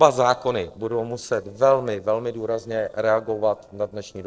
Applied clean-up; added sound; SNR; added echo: neural separator model SepFormer DNS4.